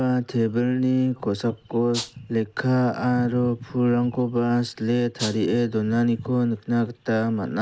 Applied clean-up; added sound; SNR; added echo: none; Rattle (instrument); 10 dB; none.